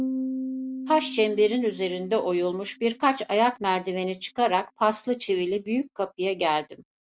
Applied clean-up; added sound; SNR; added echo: neural mask model RNNoise.